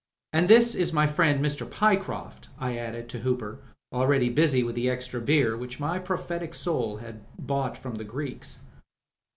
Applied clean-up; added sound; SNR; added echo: none; none; none; none.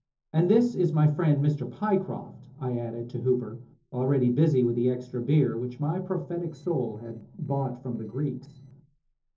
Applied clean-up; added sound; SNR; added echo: neural separator model SepFormer DNS4.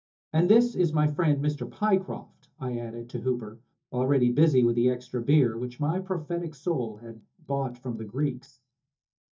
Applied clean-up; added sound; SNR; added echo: neural mask model DeepFilterNet 3.